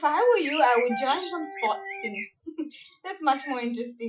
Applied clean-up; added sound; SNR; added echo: classical method Wiener filter.